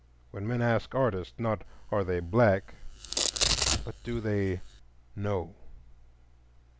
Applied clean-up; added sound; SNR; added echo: none; Domestic sounds, home sounds; 2 dB; none.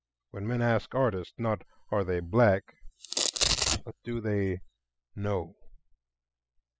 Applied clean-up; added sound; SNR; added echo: classical method spectral subtraction.